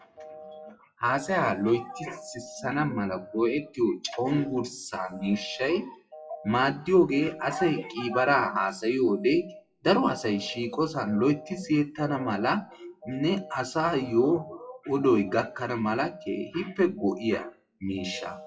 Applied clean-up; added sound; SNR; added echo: classical method WPE with log-MMSE.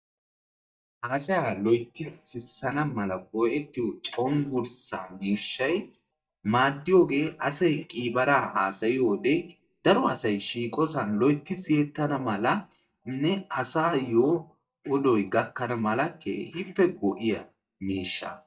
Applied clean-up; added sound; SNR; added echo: neural mask model DeepFilterNet 3.